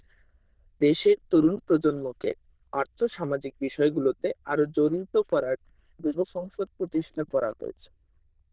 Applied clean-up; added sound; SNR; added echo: neural diffusion model UNIVERSE++.